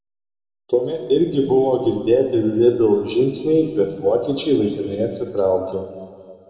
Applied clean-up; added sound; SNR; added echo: none; none; none; reverberation time 1.9 s.